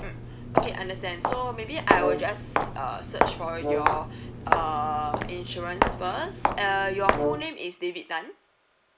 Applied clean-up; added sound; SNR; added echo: none; Walk, footsteps + Brass instrument; -2 dB; none.